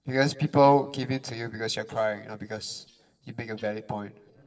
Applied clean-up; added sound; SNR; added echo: neural separator model SepFormer DNS4.